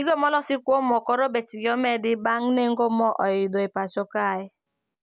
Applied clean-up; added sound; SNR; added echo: none; none; none; none.